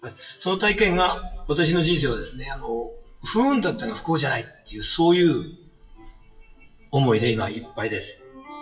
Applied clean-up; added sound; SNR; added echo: classical method WPE with log-MMSE.